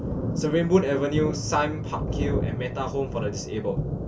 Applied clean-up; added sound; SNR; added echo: none; Thunder; 3 dB; reverberation time 0.2 s.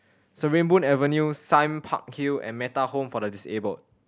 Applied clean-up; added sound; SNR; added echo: none; none; none; none.